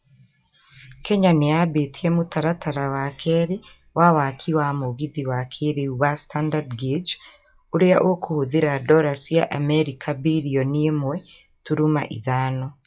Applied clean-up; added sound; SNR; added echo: classical method log-MMSE.